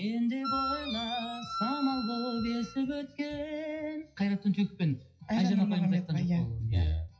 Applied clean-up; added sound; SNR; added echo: classical method WPE with log-MMSE.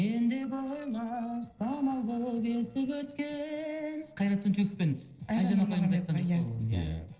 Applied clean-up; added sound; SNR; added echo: neural separator model SepFormer DNS4.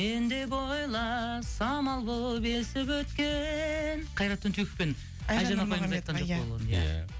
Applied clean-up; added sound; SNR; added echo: none; none; none; none.